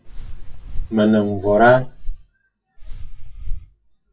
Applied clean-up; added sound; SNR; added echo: classical method WPE with log-MMSE.